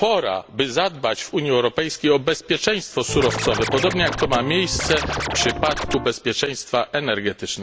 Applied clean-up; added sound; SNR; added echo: none; Scratching (performance technique) + Piano; 4 dB; none.